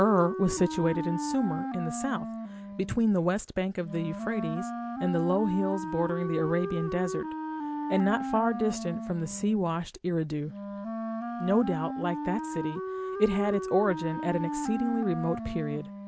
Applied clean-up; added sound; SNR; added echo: none; Wind instrument, woodwind instrument; 6 dB; none.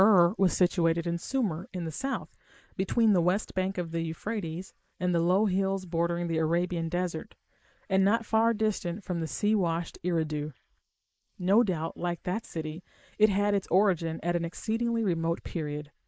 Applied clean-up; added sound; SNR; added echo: neural mask model Resemble Enhance denoiser.